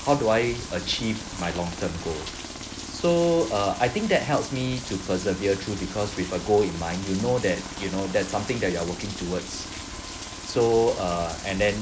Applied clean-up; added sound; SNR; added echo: none; Aircraft + Rain; 11 dB; none.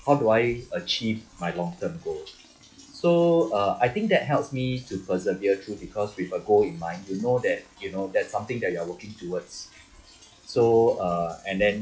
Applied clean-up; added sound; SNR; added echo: classical method log-MMSE.